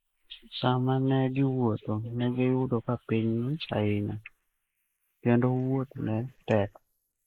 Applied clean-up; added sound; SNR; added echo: neural mask model Resemble Enhance denoiser.